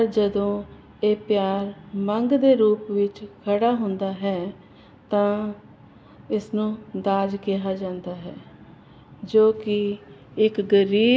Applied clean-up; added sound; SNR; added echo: none; none; none; none.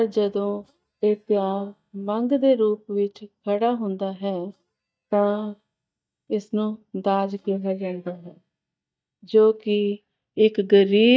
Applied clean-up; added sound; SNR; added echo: neural mask model DeepFilterNet 3.